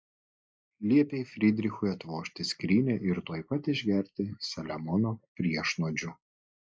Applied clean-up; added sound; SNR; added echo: neural mask model Resemble Enhance denoiser.